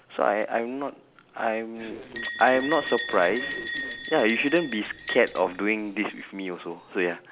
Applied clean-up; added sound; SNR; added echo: none; Bell; 8 dB; none.